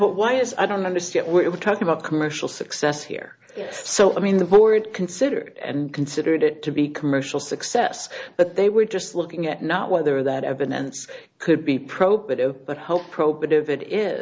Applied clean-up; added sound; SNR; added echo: none; none; none; none.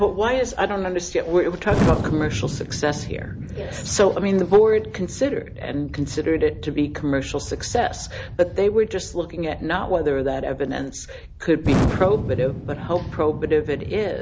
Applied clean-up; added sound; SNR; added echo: none; Explosion; 7 dB; none.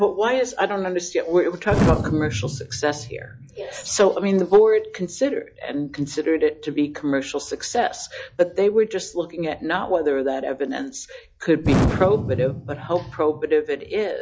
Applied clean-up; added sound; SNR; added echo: classical method log-MMSE.